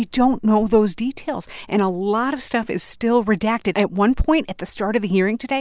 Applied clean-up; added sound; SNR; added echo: none; none; none; none.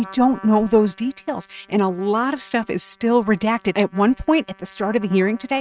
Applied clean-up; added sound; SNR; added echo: neural mask model RNNoise.